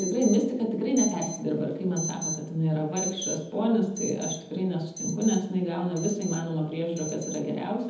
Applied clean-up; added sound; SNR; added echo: none; Alarm; 11 dB; reverberation time 1.0 s.